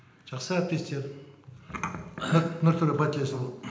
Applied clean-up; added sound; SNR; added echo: none; none; none; reverberation time 0.9 s.